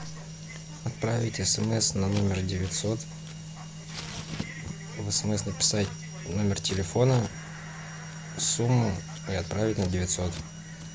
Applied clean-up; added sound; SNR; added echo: none; Scissors; 18 dB; none.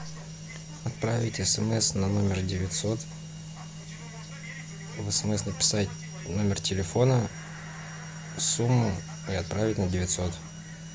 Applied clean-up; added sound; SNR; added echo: none; none; none; none.